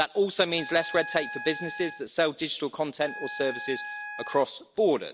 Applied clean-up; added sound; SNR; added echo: none; Wind instrument, woodwind instrument; 12 dB; none.